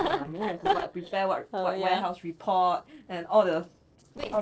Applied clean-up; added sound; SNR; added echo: neural separator model SepFormer DNS4.